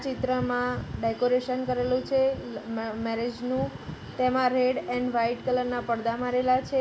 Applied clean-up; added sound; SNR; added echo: none; none; none; none.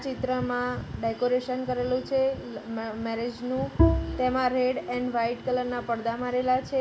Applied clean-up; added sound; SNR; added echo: none; Bowed string instrument; 0 dB; none.